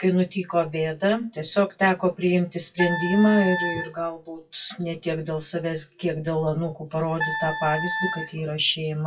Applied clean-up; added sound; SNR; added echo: classical method WPE with log-MMSE.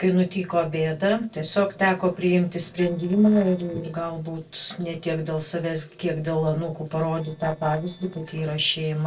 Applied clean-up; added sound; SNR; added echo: neural separator model SepFormer DNS4.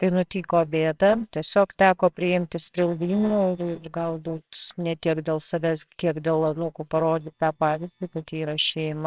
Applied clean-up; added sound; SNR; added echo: neural separator model SepFormer WHAMR!.